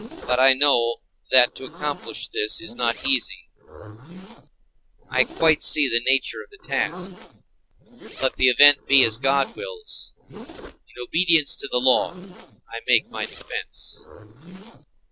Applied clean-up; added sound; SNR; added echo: neural separator model SepFormer DNS4.